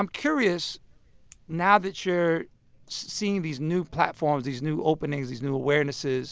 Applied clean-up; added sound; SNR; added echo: none; none; none; none.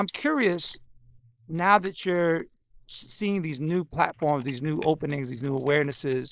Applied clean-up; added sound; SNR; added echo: neural mask model Resemble Enhance denoiser.